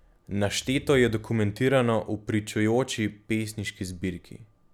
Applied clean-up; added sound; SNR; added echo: none; none; none; none.